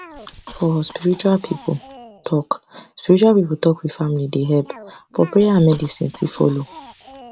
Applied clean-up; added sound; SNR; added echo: none; Cough; 20 dB; none.